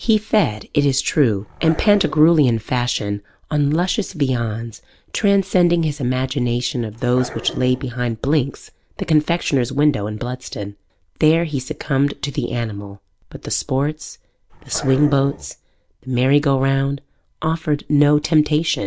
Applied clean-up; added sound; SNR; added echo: none; Growling; 15 dB; none.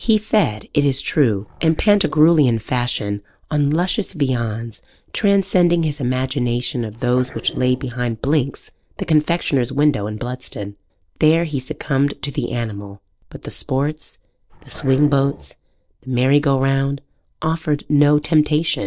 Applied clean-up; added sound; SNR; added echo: neural separator model SepFormer DNS4.